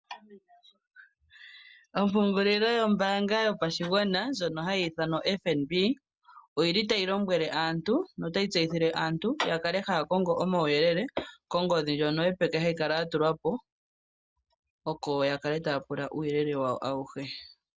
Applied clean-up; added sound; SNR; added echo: none; none; none; none.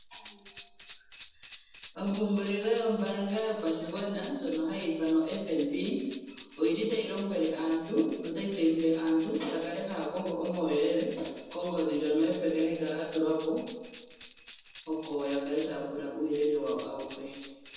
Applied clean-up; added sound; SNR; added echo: none; Tambourine; 1 dB; reverberation time 1.1 s.